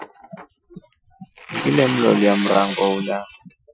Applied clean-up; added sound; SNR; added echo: classical method Wiener filter.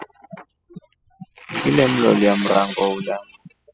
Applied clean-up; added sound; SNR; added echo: classical method spectral subtraction.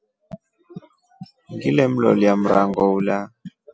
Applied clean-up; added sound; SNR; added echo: none; none; none; none.